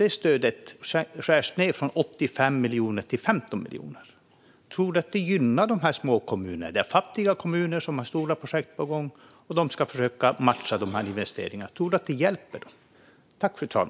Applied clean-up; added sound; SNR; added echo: none; none; none; none.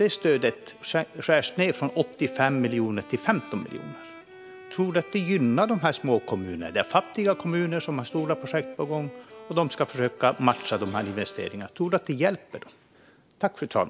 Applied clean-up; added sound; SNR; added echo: none; Bowed string instrument; 18 dB; none.